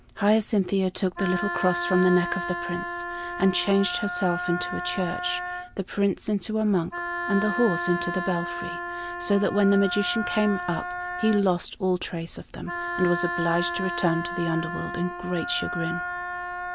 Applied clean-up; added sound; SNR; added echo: none; Wind instrument, woodwind instrument; 6 dB; none.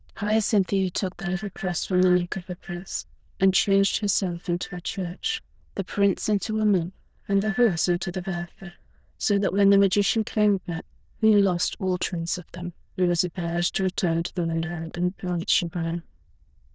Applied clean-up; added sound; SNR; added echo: neural diffusion model UNIVERSE++.